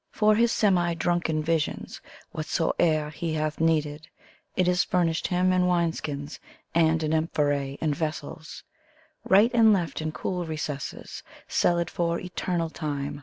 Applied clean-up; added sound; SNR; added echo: none; none; none; none.